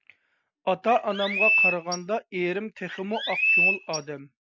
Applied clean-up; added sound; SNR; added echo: none; Chirp, tweet; -4 dB; none.